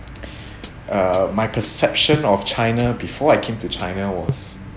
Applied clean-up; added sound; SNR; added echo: none; Hi-hat; 13 dB; none.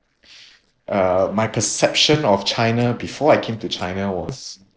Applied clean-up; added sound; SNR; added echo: neural separator model SepFormer DNS4.